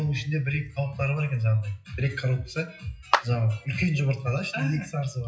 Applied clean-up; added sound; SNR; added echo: classical method WPE with log-MMSE.